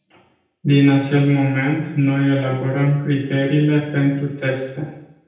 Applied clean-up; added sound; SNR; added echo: none; none; none; reverberation time 0.9 s.